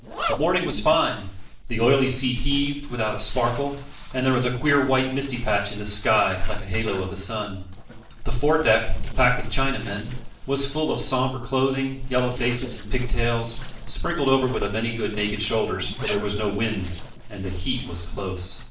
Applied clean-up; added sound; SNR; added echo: neural separator model SepFormer DNS4.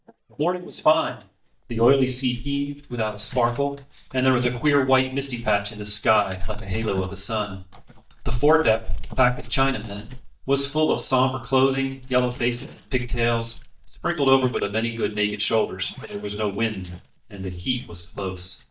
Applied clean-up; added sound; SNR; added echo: neural mask model DeepFilterNet 3.